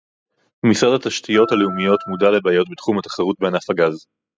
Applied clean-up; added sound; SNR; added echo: classical method spectral subtraction.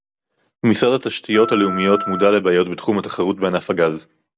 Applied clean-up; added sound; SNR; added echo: none; Wind instrument, woodwind instrument; 10 dB; none.